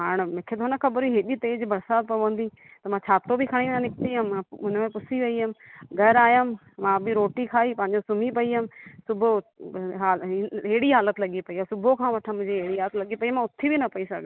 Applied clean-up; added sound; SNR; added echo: none; none; none; none.